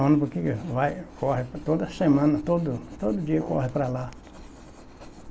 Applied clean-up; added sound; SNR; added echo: none; Writing + Brass instrument; 18 dB; none.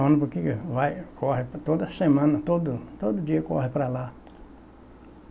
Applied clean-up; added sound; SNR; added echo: none; none; none; none.